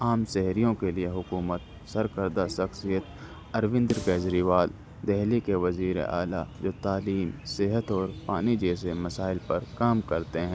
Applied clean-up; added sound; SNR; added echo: none; Snare drum; 15 dB; none.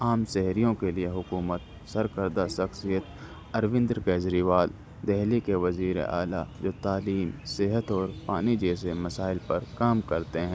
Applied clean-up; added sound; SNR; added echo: none; none; none; none.